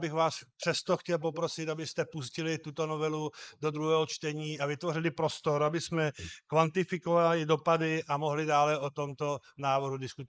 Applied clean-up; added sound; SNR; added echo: neural mask model Resemble Enhance denoiser.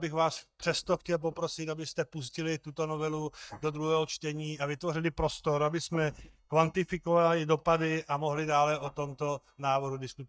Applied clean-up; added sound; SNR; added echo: neural mask model DeepFilterNet 3.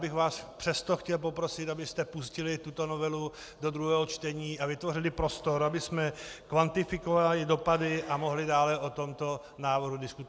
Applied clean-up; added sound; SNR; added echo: none; none; none; none.